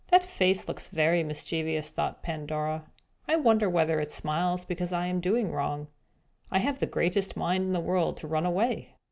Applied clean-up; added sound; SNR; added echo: none; none; none; none.